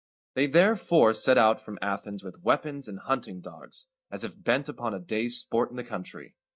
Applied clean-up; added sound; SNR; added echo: neural mask model DeepFilterNet 3.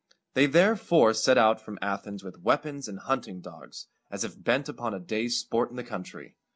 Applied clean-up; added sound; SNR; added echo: none; none; none; none.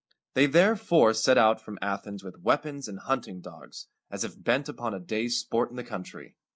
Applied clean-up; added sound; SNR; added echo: neural mask model Resemble Enhance denoiser.